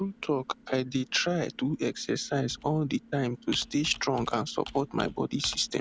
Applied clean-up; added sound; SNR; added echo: none; Computer keyboard; 18 dB; none.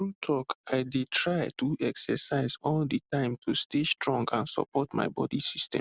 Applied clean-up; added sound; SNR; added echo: none; none; none; none.